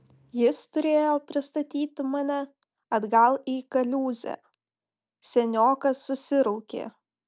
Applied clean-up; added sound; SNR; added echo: none; none; none; none.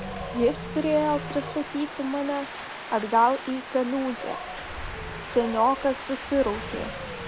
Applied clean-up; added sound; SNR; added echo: none; Wind; 9 dB; none.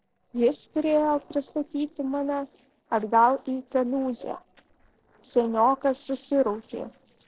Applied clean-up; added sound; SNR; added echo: neural separator model SepFormer DNS4.